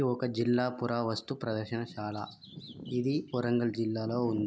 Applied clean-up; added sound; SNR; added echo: none; Bird vocalization, bird call, bird song; 17 dB; none.